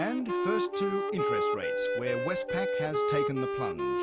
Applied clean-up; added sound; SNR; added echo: none; Wind instrument, woodwind instrument; -4 dB; none.